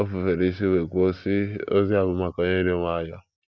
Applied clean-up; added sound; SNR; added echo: none; none; none; none.